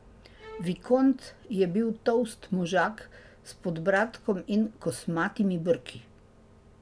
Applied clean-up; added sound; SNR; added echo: none; Bowed string instrument; 20 dB; none.